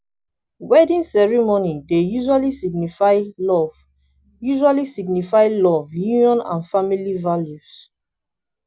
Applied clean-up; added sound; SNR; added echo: none; none; none; none.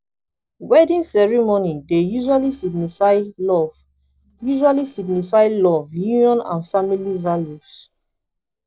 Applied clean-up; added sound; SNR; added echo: neural separator model SepFormer DNS4.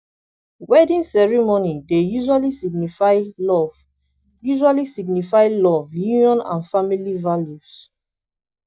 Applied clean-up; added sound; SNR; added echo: neural mask model DeepFilterNet 3.